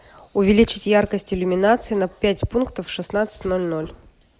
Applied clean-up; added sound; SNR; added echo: none; none; none; none.